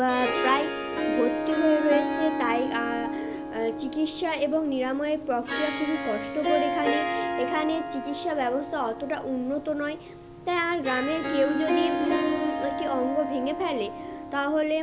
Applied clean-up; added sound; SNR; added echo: none; Harp; 2 dB; none.